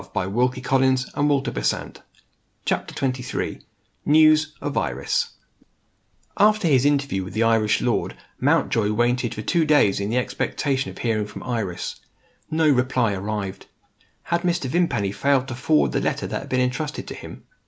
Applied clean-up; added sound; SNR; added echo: none; none; none; none.